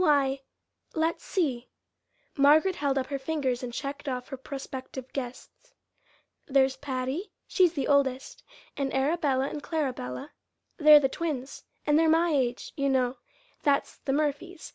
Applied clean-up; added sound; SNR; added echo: none; none; none; none.